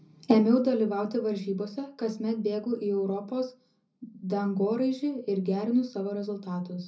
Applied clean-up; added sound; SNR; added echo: none; none; none; reverberation time 0.4 s.